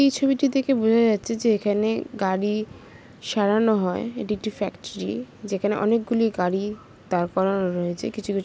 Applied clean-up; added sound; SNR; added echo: none; none; none; none.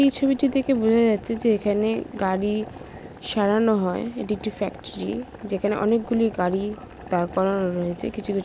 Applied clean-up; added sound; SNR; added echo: none; Boiling; 18 dB; none.